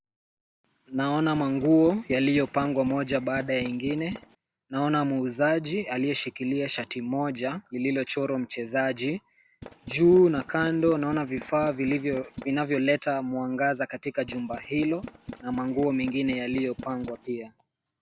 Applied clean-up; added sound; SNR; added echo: none; Tools; 15 dB; none.